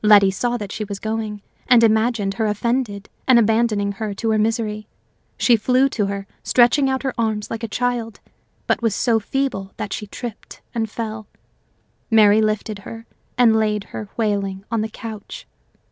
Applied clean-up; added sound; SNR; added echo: none; none; none; none.